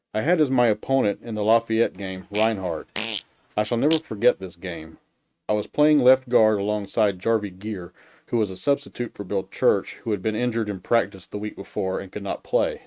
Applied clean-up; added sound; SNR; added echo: neural mask model RNNoise.